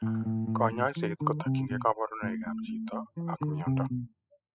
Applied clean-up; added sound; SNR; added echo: classical method spectral subtraction.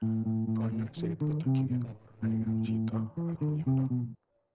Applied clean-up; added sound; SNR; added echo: neural separator model SepFormer DNS4.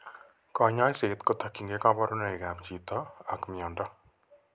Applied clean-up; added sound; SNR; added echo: none; none; none; none.